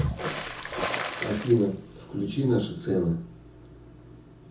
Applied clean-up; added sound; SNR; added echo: none; Water / Splash, splatter; 7 dB; reverberation time 0.5 s.